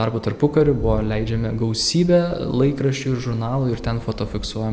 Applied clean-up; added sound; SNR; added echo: none; Rain; 12 dB; none.